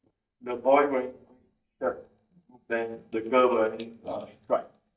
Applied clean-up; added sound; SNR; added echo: neural mask model DeepFilterNet 3.